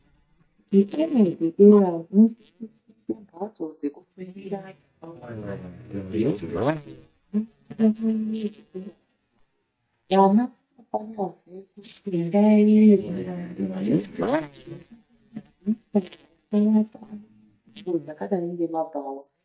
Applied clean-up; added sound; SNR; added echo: neural mask model DeepFilterNet 3.